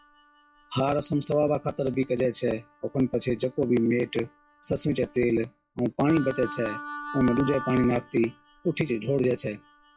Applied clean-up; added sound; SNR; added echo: classical method log-MMSE.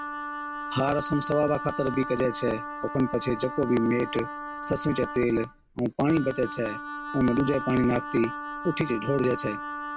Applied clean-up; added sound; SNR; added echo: none; Wind instrument, woodwind instrument; 9 dB; none.